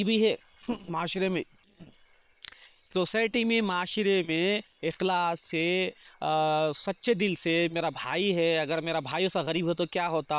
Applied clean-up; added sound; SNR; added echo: neural separator model SepFormer WHAM!.